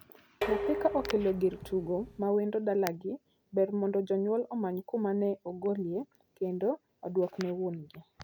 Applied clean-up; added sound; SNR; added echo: none; Dishes, pots, and pans; 7 dB; none.